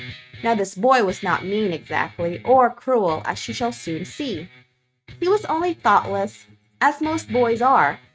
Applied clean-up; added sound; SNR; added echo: neural mask model RNNoise.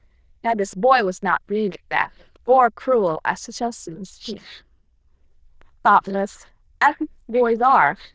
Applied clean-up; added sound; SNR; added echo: neural diffusion model UNIVERSE++.